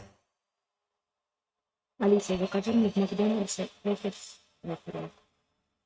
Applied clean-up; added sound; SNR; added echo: neural mask model RNNoise.